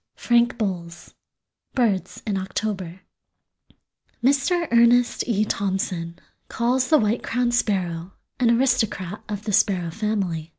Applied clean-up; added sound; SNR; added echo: none; none; none; none.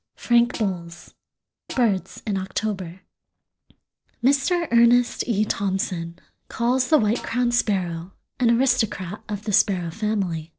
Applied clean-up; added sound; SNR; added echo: neural separator model SepFormer DNS4.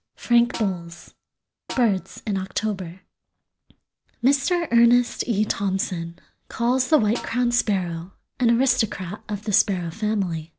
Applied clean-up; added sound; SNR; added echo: none; Snare drum; 17 dB; none.